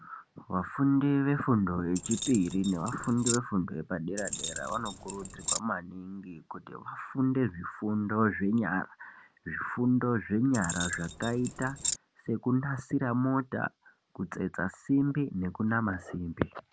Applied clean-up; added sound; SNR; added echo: none; Keys jangling; 5 dB; none.